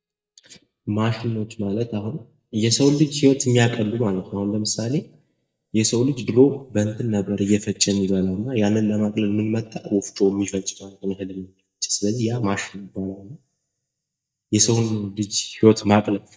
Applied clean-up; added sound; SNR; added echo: neural mask model DeepFilterNet 3.